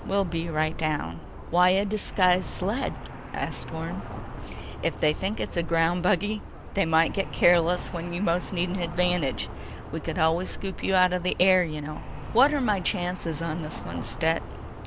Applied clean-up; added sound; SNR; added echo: none; Traffic noise, roadway noise; 10 dB; none.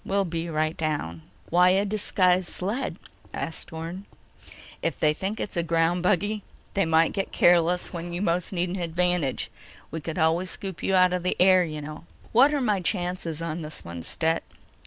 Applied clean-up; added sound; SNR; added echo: none; none; none; none.